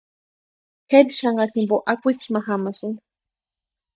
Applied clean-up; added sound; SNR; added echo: neural mask model DeepFilterNet 3.